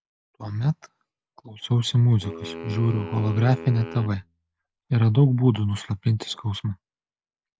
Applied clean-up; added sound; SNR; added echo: none; Wind instrument, woodwind instrument; 15 dB; none.